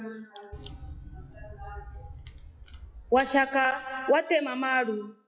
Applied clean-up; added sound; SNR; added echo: classical method log-MMSE.